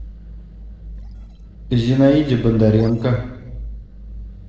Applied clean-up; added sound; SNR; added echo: neural separator model SepFormer DNS4.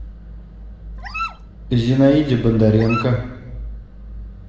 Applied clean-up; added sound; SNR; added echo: none; Dog; 12 dB; reverberation time 1.0 s.